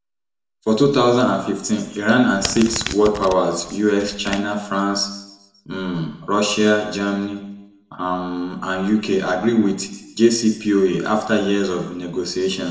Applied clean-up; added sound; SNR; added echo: none; Domestic sounds, home sounds; 12 dB; reverberation time 0.9 s.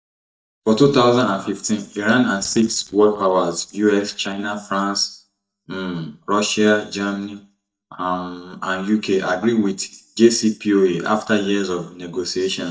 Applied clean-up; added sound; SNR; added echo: neural mask model DeepFilterNet 3.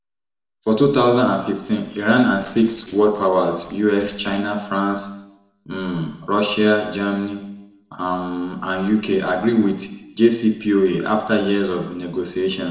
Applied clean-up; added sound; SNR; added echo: neural separator model SepFormer DNS4.